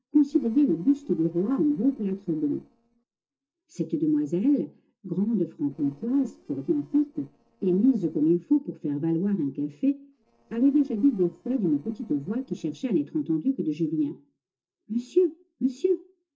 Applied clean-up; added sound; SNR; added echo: neural separator model SepFormer DNS4.